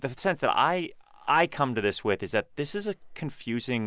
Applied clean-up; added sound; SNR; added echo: none; none; none; none.